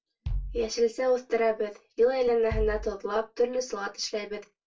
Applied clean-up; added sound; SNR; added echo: none; Bass drum; 10 dB; reverberation time 0.2 s.